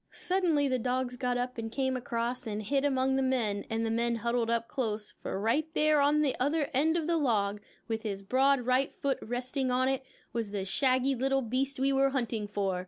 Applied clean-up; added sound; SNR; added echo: none; none; none; none.